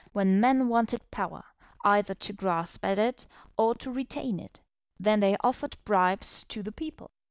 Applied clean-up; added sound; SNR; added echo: none; none; none; none.